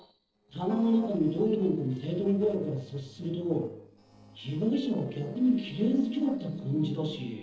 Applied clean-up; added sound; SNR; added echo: neural separator model SepFormer DNS4.